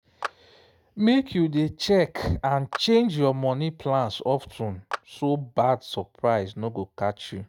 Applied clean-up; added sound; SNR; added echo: neural mask model RNNoise.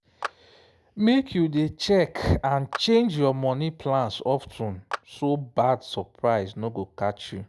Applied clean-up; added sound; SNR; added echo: none; Clapping; 16 dB; none.